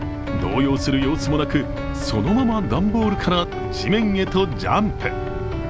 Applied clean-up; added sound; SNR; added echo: none; Wind; 8 dB; none.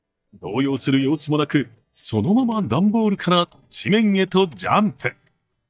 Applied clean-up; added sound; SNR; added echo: neural mask model DeepFilterNet 3.